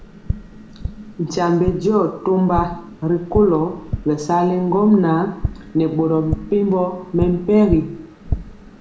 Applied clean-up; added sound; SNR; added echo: none; Tap; 10 dB; reverberation time 0.6 s.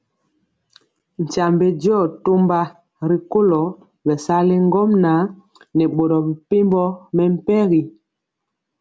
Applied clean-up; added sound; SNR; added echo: none; none; none; none.